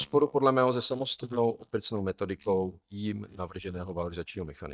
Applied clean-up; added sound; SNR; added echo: neural mask model DeepFilterNet 3.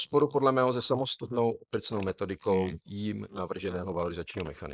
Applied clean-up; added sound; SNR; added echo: neural mask model Resemble Enhance denoiser.